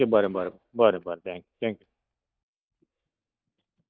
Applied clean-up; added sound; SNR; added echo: neural mask model DeepFilterNet 3.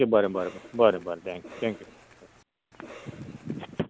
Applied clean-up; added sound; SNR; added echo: none; Cough; 20 dB; none.